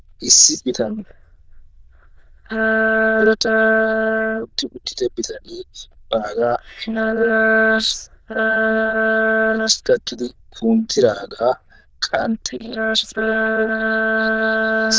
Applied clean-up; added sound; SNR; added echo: neural diffusion model UNIVERSE++.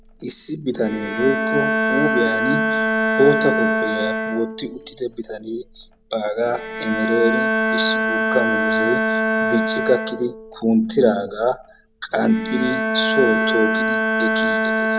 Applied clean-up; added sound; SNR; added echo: none; Bowed string instrument; 1 dB; none.